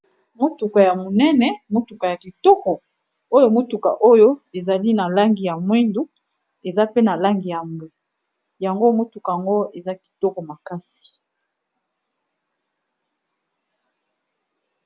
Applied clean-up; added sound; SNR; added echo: none; none; none; none.